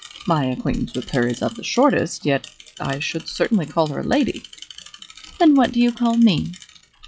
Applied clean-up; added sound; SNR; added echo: classical method log-MMSE.